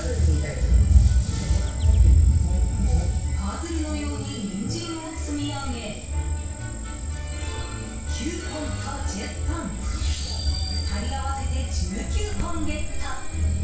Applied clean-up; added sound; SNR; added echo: none; Cricket; 12 dB; reverberation time 0.6 s.